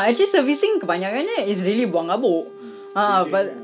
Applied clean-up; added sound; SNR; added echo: none; Wind instrument, woodwind instrument; 17 dB; none.